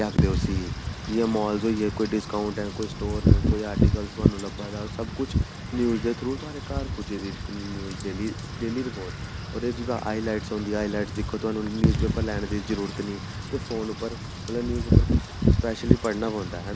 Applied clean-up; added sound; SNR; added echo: none; Wind / Rain; -3 dB; none.